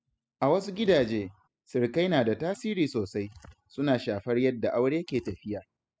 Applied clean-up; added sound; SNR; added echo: classical method spectral subtraction.